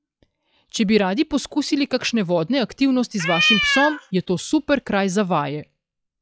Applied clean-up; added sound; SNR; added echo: classical method log-MMSE.